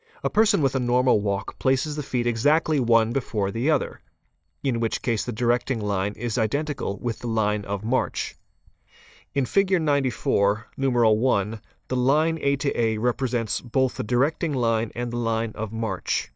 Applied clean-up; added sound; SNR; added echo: neural mask model DeepFilterNet 3.